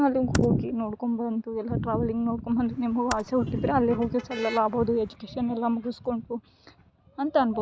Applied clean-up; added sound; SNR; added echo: none; Computer keyboard + Motor vehicle (road); 15 dB; none.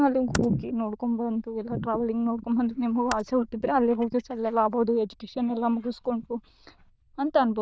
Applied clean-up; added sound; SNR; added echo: neural diffusion model UNIVERSE++.